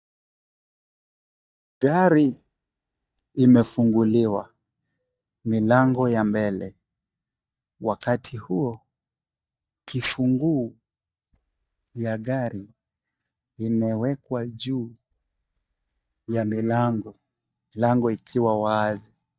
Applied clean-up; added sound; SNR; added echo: neural mask model DeepFilterNet 3.